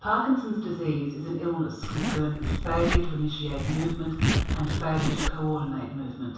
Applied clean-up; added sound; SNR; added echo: none; Zipper (clothing); -1 dB; reverberation time 0.7 s.